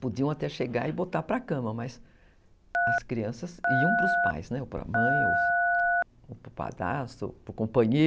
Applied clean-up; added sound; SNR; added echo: none; Telephone; -4 dB; none.